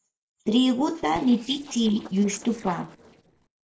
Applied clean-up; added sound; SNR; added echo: neural separator model SepFormer DNS4.